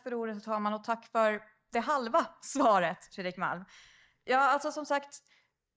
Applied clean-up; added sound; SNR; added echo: neural mask model DeepFilterNet 3.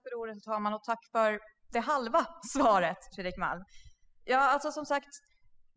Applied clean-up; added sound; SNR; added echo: classical method spectral subtraction.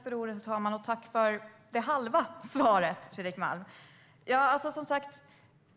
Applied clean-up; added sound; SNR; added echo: none; none; none; none.